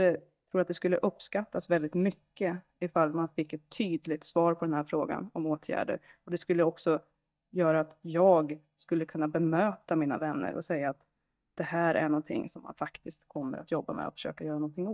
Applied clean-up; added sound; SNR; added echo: neural mask model DeepFilterNet 3.